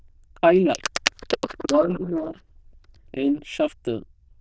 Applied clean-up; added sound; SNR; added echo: neural diffusion model UNIVERSE++.